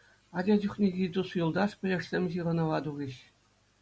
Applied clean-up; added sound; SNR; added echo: none; none; none; none.